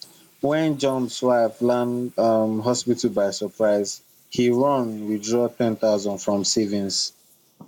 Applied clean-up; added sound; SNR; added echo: neural mask model Resemble Enhance denoiser.